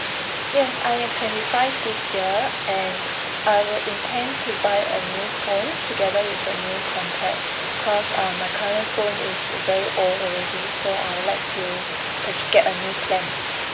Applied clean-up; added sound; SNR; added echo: none; Water; -2 dB; none.